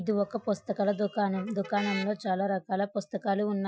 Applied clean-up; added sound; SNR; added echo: classical method Wiener filter.